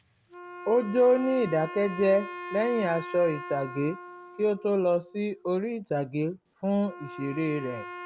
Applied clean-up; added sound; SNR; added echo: none; Wind instrument, woodwind instrument; 14 dB; none.